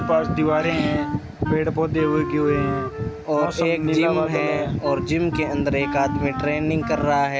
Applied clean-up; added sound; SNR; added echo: none; Wind instrument, woodwind instrument; 9 dB; none.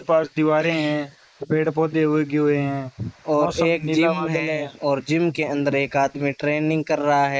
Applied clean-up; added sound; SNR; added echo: neural mask model Resemble Enhance denoiser.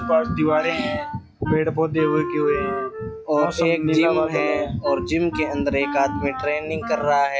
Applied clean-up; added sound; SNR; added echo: classical method log-MMSE.